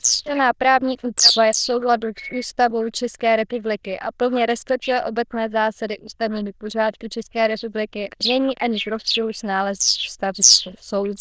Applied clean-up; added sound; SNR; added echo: neural diffusion model UNIVERSE++.